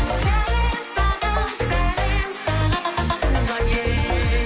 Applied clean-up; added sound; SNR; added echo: none; none; none; none.